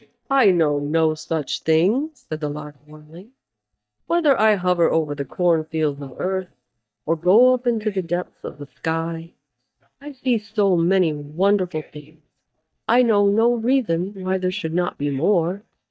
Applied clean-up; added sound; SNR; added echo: neural mask model DeepFilterNet 3.